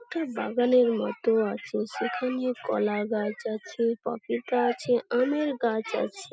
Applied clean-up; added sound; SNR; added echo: none; none; none; none.